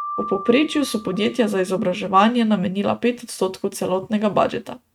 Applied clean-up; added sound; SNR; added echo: neural mask model RNNoise.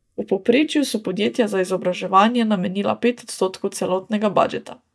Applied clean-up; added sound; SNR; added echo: neural mask model DeepFilterNet 3.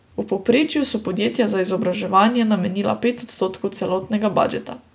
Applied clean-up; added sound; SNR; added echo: none; none; none; none.